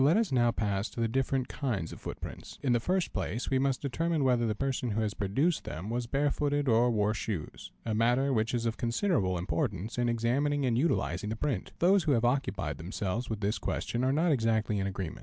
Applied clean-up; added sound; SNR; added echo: none; none; none; none.